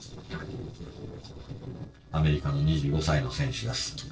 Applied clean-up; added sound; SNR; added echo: neural separator model SepFormer DNS4.